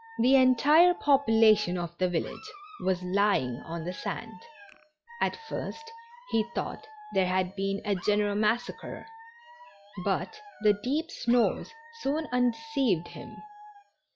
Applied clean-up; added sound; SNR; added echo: classical method log-MMSE.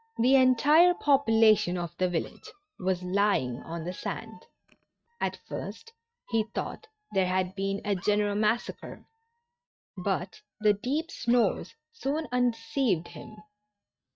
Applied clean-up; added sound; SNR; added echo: neural mask model RNNoise.